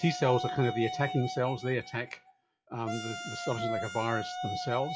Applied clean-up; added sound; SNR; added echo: classical method WPE with log-MMSE.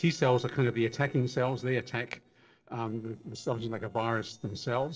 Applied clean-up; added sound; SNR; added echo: neural separator model SepFormer DNS4.